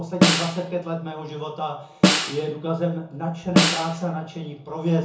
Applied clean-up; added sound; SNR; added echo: none; Snare drum; -3 dB; reverberation time 0.6 s.